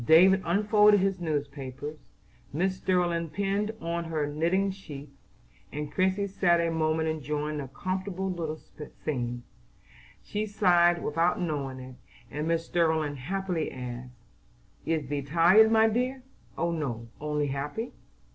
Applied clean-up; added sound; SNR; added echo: none; none; none; none.